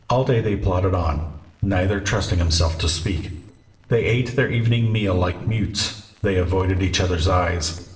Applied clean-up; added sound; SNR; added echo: neural separator model SepFormer DNS4.